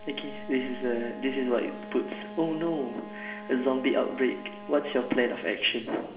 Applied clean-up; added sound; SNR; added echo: none; Wind instrument, woodwind instrument; 13 dB; reverberation time 1.1 s.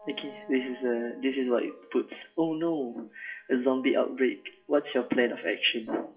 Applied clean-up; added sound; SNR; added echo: classical method WPE with log-MMSE.